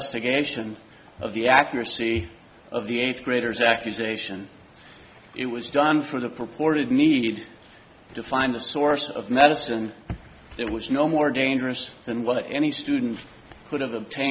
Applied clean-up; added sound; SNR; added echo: none; none; none; none.